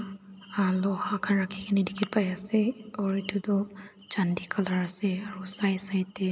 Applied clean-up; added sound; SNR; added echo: none; none; none; none.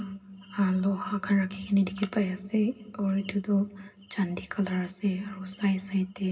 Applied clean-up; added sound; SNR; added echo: none; none; none; reverberation time 0.4 s.